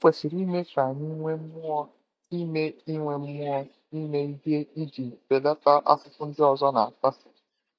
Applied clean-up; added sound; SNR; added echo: neural mask model DeepFilterNet 3.